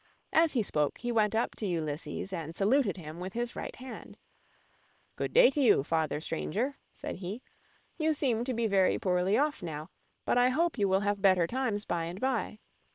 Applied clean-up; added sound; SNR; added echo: neural separator model SepFormer WHAM!.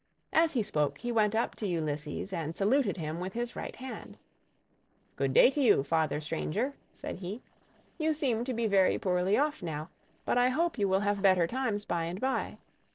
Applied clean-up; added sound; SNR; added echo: neural separator model SepFormer DNS4.